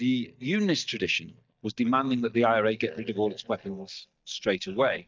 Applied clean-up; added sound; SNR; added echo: neural mask model DeepFilterNet 3.